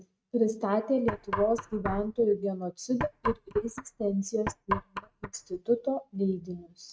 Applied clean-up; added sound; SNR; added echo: neural mask model RNNoise.